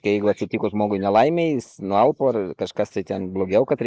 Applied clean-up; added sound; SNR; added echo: neural mask model Resemble Enhance denoiser.